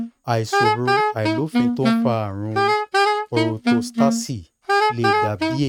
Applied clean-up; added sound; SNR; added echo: neural mask model RNNoise.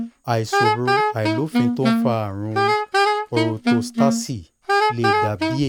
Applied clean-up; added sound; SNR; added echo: none; Wind instrument, woodwind instrument; -4 dB; none.